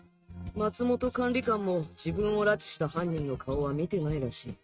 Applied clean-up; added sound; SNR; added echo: neural mask model RNNoise.